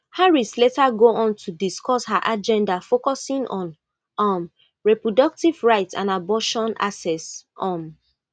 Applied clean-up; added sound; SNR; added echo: none; none; none; none.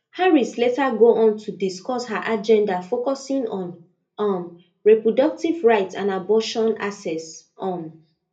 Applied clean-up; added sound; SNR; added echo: none; none; none; reverberation time 0.3 s.